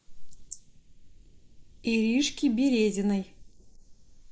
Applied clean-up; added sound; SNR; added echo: neural mask model Resemble Enhance denoiser.